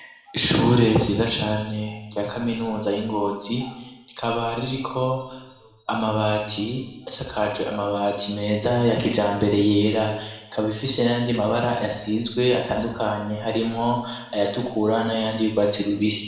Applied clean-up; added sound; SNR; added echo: none; none; none; reverberation time 1.0 s.